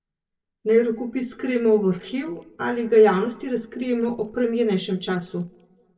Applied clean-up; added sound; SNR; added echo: neural separator model SepFormer DNS4.